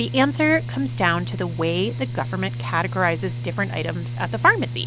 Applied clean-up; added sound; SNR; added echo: none; Mechanical fan; 6 dB; none.